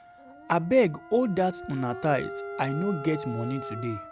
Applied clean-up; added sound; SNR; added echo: none; Dog + Wind instrument, woodwind instrument; 11 dB; none.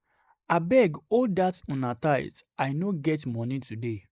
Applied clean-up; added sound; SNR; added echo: neural mask model Resemble Enhance denoiser.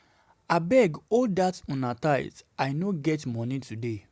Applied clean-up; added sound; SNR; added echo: none; none; none; none.